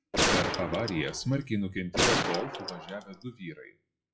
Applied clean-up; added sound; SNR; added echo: classical method WPE with log-MMSE.